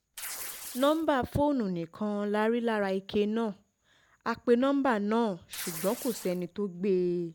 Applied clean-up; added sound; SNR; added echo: none; Tearing; 12 dB; none.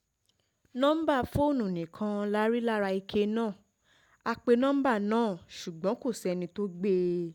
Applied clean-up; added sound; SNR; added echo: none; none; none; none.